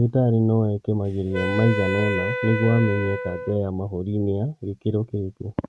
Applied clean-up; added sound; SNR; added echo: neural mask model RNNoise.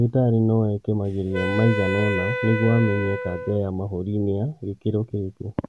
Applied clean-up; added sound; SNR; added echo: none; Wind instrument, woodwind instrument; 6 dB; none.